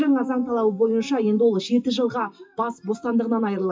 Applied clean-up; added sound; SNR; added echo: classical method WPE with log-MMSE.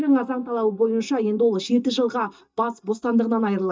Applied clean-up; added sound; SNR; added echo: neural mask model DeepFilterNet 3.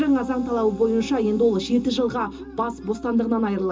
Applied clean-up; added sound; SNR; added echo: none; Piano; 14 dB; reverberation time 0.2 s.